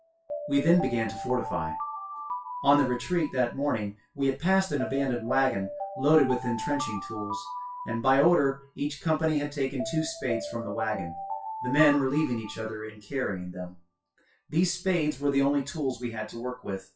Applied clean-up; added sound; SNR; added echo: classical method WPE with log-MMSE.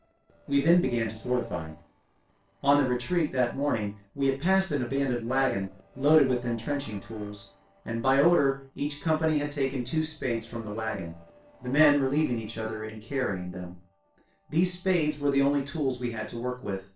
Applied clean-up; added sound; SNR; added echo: neural separator model SepFormer DNS4.